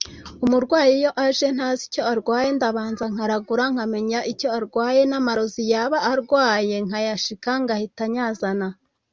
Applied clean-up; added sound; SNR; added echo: none; none; none; none.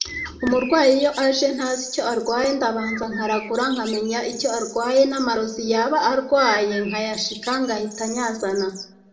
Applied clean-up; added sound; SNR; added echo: none; Bird; 14 dB; reverberation time 0.7 s.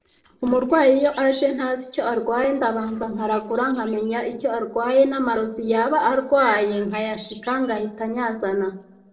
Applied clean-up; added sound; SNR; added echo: neural separator model SepFormer DNS4.